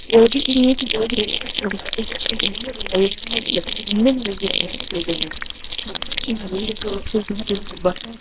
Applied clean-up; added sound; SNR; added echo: neural separator model SepFormer WHAMR!.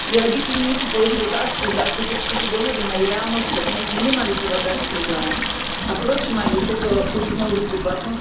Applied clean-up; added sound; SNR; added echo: none; Sink (filling or washing) / Water tap, faucet; 1 dB; reverberation time 0.6 s.